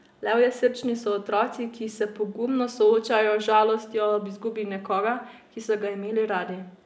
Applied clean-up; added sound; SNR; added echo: none; none; none; none.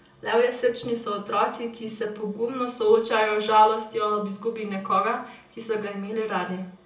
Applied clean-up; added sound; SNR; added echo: none; none; none; reverberation time 0.3 s.